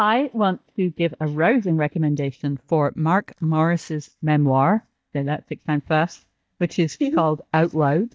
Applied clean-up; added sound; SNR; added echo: neural mask model DeepFilterNet 3.